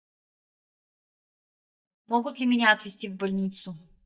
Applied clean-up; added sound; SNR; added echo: neural mask model DeepFilterNet 3.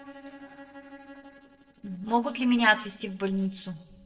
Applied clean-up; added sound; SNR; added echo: neural separator model SepFormer DNS4.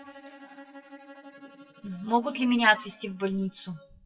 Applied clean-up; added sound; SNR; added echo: classical method WPE with log-MMSE.